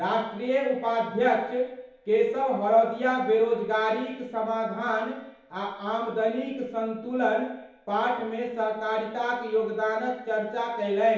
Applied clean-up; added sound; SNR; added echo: none; none; none; reverberation time 2.0 s.